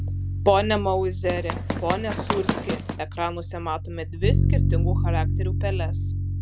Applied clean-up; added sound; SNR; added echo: none; Run + Bass guitar; -3 dB; none.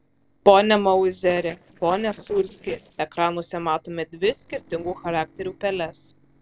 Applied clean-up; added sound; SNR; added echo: neural separator model SepFormer DNS4.